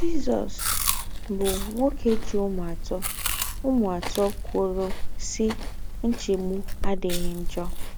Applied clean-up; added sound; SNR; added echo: none; Chewing, mastication; -2 dB; none.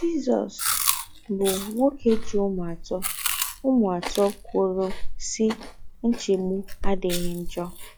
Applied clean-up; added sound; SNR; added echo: classical method log-MMSE.